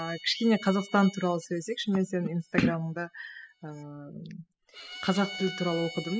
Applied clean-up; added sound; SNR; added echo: classical method spectral subtraction.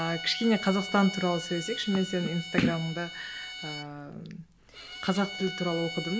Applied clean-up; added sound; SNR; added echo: none; Bowed string instrument; 10 dB; none.